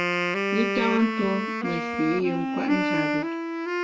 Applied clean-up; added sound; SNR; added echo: none; Wind instrument, woodwind instrument; -1 dB; reverberation time 0.1 s.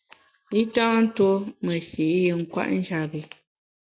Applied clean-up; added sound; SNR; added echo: none; none; none; none.